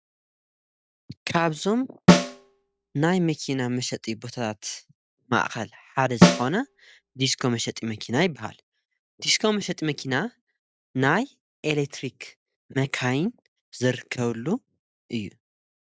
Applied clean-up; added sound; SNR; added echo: none; Snare drum; -3 dB; none.